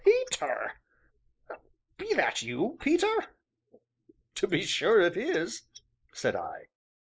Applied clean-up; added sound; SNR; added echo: neural mask model Resemble Enhance denoiser.